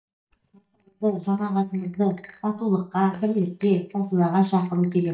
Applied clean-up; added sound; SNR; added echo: neural mask model DeepFilterNet 3.